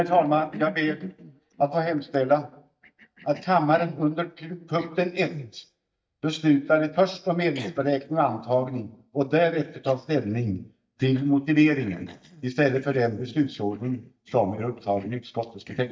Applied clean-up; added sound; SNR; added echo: neural mask model DeepFilterNet 3.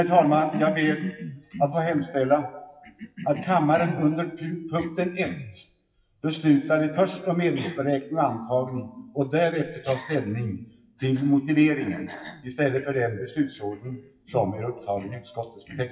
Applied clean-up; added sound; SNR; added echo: classical method WPE with log-MMSE.